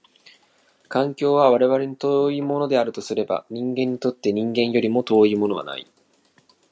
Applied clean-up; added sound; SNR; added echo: none; none; none; none.